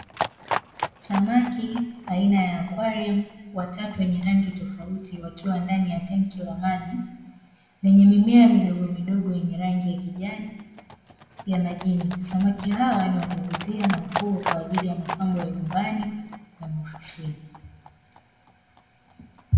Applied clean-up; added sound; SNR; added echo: none; Livestock, farm animals, working animals; 14 dB; reverberation time 1.1 s.